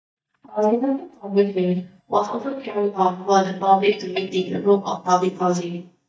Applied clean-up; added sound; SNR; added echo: neural mask model DeepFilterNet 3.